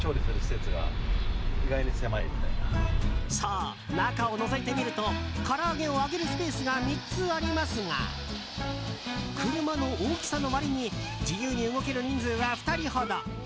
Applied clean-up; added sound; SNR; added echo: none; Fixed-wing aircraft, airplane; 14 dB; none.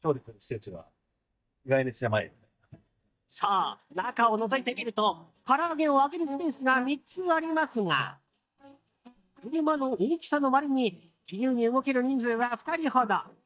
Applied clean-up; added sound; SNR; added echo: neural mask model DeepFilterNet 3.